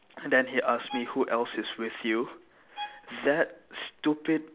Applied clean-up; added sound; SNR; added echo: none; Bowed string instrument; 17 dB; none.